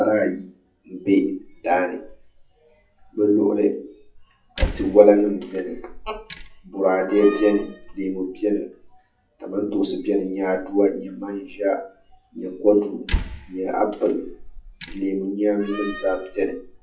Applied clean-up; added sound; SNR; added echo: classical method WPE with log-MMSE.